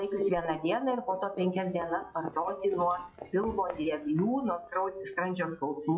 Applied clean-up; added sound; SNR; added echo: classical method log-MMSE.